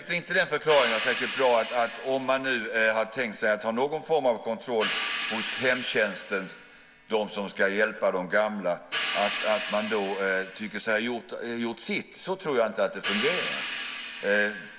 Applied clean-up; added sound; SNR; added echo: none; Hi-hat; 7 dB; none.